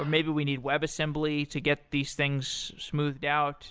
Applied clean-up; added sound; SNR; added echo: none; none; none; none.